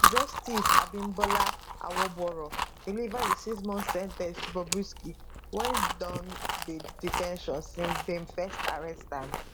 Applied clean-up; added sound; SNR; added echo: none; Chewing, mastication; -4 dB; none.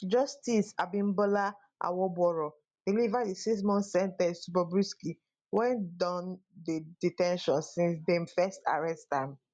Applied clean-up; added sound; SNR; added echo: none; none; none; none.